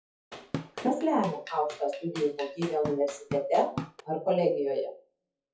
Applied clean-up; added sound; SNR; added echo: classical method WPE with log-MMSE.